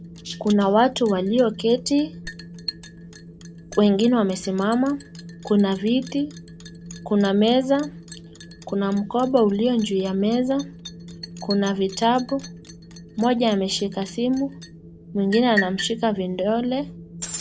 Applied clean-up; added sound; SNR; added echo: none; Liquid + Wind; 14 dB; none.